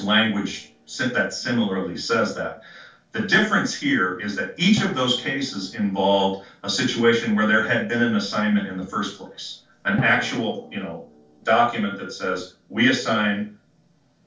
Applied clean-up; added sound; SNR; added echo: neural separator model SepFormer DNS4.